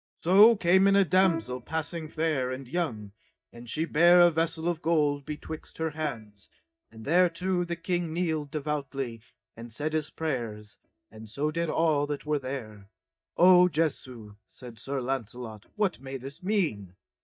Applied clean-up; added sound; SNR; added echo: neural mask model DeepFilterNet 3.